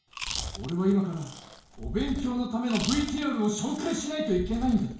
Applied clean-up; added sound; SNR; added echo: none; Chewing, mastication; 10 dB; reverberation time 0.6 s.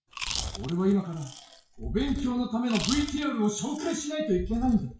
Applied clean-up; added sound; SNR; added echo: classical method WPE with log-MMSE.